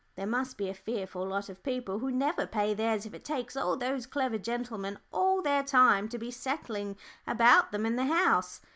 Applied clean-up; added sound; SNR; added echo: none; none; none; none.